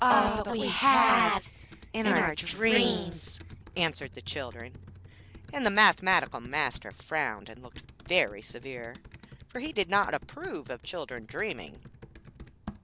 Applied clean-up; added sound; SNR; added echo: none; Computer keyboard; 19 dB; none.